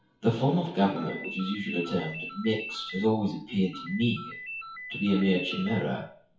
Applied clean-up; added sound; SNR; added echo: classical method WPE with log-MMSE.